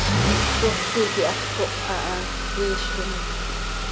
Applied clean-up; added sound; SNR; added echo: none; Engine starting / Car; -4 dB; none.